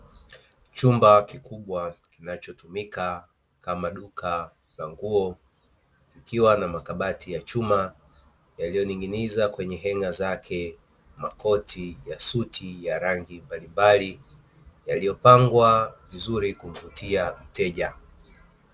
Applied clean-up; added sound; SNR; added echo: none; none; none; none.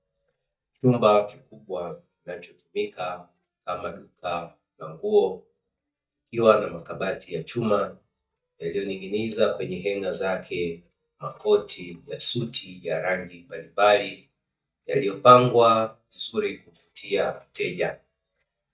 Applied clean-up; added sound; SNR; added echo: neural mask model DeepFilterNet 3.